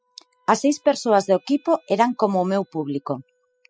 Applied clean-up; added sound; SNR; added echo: classical method spectral subtraction.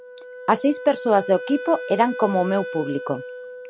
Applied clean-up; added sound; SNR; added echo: none; Wind instrument, woodwind instrument; 11 dB; none.